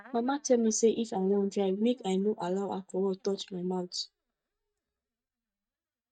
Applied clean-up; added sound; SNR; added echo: neural mask model DeepFilterNet 3.